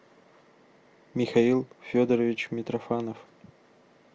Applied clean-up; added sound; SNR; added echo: none; none; none; none.